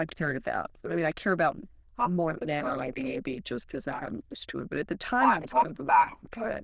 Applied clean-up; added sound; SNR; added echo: neural diffusion model UNIVERSE++.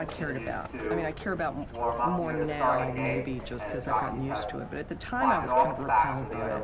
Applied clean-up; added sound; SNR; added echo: none; Livestock, farm animals, working animals; -4 dB; none.